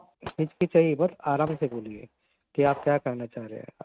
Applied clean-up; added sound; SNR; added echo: neural mask model RNNoise.